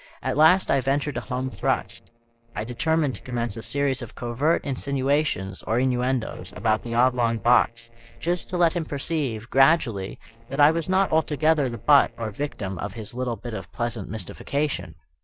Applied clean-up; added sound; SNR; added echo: neural separator model SepFormer DNS4.